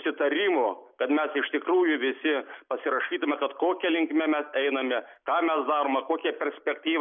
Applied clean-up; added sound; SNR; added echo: none; none; none; none.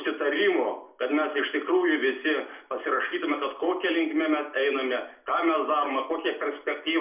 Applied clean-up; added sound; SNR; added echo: none; none; none; reverberation time 0.4 s.